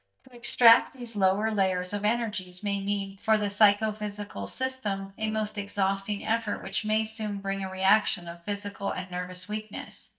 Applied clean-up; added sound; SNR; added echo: neural mask model DeepFilterNet 3.